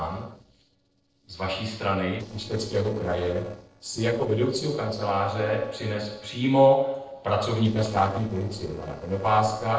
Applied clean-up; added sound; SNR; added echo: neural separator model SepFormer DNS4.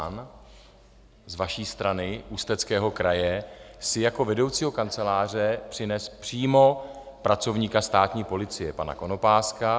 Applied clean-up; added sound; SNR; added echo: none; none; none; none.